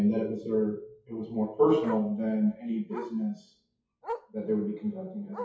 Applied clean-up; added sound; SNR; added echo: classical method WPE with log-MMSE.